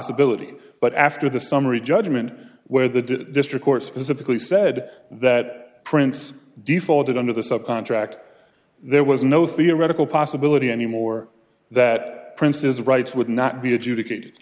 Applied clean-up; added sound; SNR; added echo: none; none; none; none.